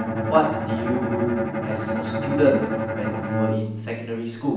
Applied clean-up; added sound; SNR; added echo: none; Bowed string instrument; 1 dB; reverberation time 0.9 s.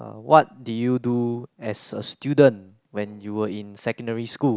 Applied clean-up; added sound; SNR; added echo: none; none; none; none.